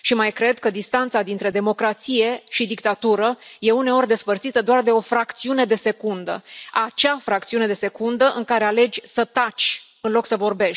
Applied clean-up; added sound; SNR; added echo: none; none; none; none.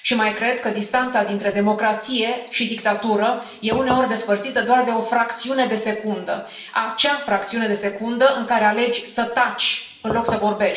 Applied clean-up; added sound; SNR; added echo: none; Knock / Wood; 8 dB; reverberation time 0.8 s.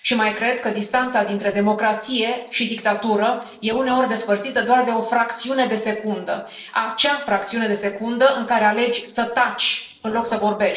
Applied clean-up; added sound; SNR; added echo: neural separator model SepFormer DNS4.